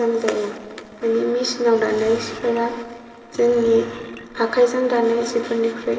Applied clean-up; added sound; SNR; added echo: none; Burping, eructation; 19 dB; reverberation time 2.4 s.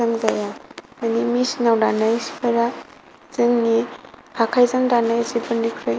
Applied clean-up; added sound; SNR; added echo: none; none; none; none.